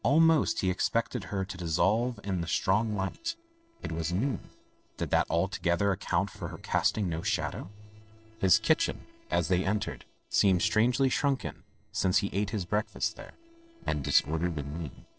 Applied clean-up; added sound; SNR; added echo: neural separator model SepFormer DNS4.